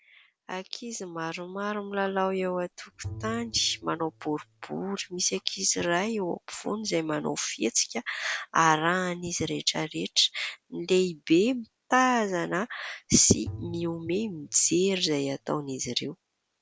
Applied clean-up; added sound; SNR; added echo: none; Bowed string instrument; 17 dB; none.